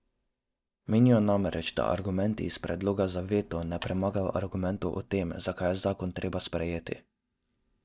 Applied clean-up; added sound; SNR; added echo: neural mask model DeepFilterNet 3.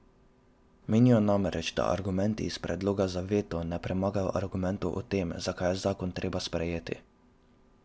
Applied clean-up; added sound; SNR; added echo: none; none; none; none.